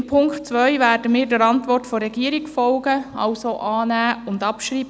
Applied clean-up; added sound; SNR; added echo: none; none; none; none.